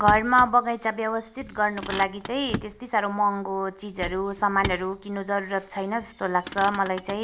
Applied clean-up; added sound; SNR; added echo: none; Motor vehicle (road); 12 dB; none.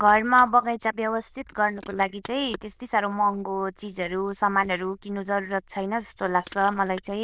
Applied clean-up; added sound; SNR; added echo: neural diffusion model UNIVERSE++.